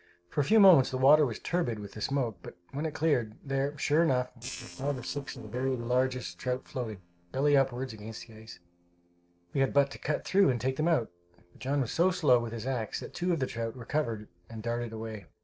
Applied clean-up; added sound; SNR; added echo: neural separator model SepFormer DNS4.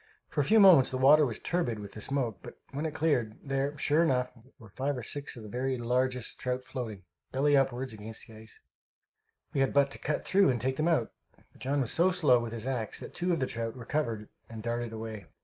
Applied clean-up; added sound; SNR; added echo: neural mask model Resemble Enhance denoiser.